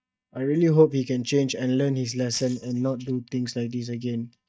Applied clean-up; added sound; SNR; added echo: neural mask model DeepFilterNet 3.